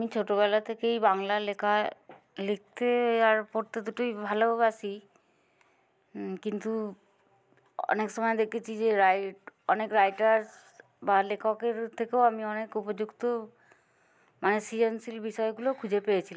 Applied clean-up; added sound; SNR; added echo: none; none; none; none.